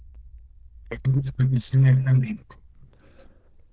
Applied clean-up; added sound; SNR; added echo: neural diffusion model UNIVERSE++.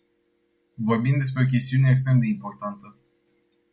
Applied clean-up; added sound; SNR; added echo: none; none; none; none.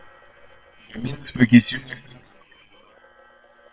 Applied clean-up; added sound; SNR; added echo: neural separator model SepFormer WHAM!.